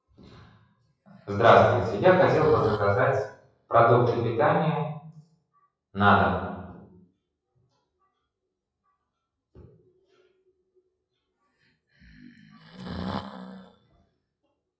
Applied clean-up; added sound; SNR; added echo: classical method WPE with log-MMSE.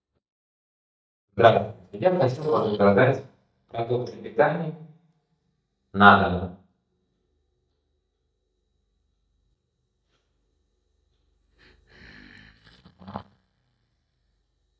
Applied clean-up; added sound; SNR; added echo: neural mask model DeepFilterNet 3.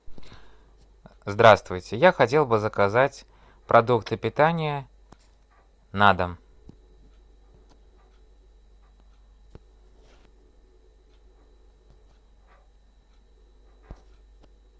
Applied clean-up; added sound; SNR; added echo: none; none; none; none.